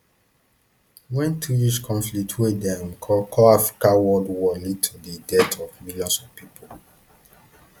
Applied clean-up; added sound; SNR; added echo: none; none; none; none.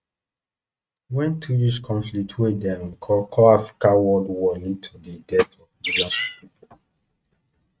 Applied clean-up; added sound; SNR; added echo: neural mask model RNNoise.